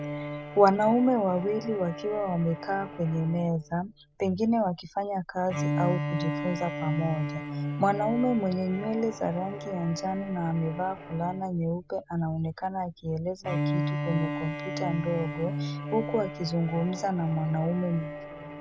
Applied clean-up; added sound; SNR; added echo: none; Bowed string instrument; 7 dB; none.